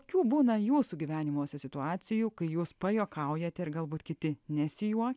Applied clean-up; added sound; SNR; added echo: none; none; none; none.